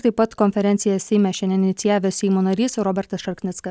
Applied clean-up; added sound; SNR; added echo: none; none; none; none.